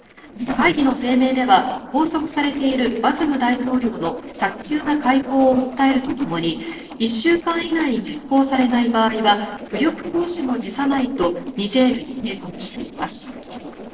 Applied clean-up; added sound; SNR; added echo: neural separator model SepFormer DNS4.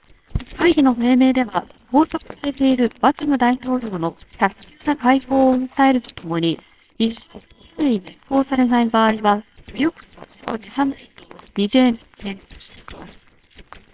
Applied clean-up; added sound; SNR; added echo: neural separator model SepFormer WHAMR!.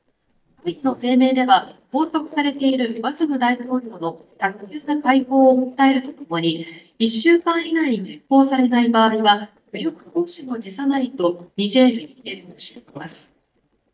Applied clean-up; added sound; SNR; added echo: neural mask model DeepFilterNet 3.